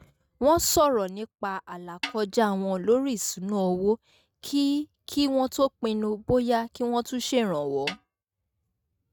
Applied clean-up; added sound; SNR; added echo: neural mask model RNNoise.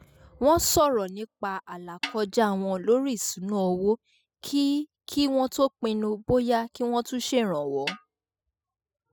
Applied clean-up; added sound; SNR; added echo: classical method spectral subtraction.